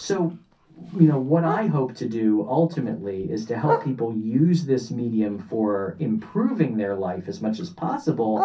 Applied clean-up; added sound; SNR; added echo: none; Bark; 11 dB; reverberation time 0.3 s.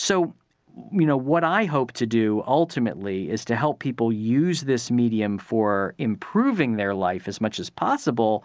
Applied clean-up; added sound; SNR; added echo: none; none; none; none.